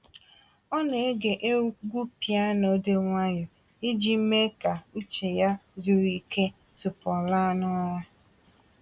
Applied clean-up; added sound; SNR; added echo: none; none; none; none.